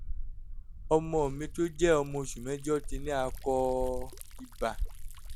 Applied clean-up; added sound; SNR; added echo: none; Liquid; 6 dB; none.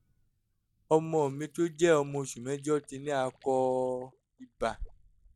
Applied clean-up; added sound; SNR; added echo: neural mask model DeepFilterNet 3.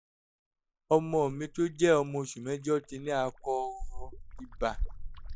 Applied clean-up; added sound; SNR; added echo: neural mask model Resemble Enhance denoiser.